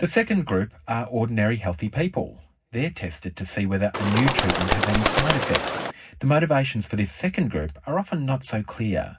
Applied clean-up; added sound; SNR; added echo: none; Bird; -2 dB; reverberation time 0.4 s.